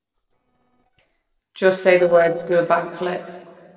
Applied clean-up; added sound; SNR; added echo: neural separator model SepFormer DNS4.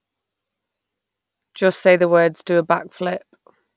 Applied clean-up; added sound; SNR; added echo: none; none; none; none.